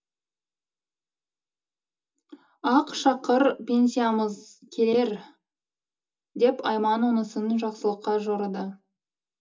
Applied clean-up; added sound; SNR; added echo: none; none; none; reverberation time 0.2 s.